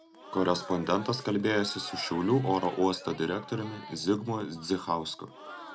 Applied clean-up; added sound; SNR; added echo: none; Crowd; 16 dB; none.